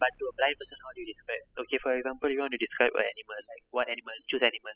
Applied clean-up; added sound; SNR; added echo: classical method spectral subtraction.